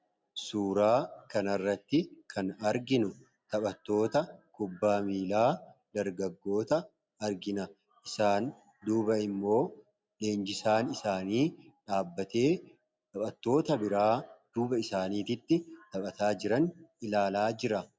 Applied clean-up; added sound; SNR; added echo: none; none; none; none.